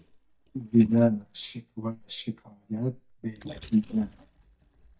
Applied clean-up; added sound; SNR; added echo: neural mask model DeepFilterNet 3.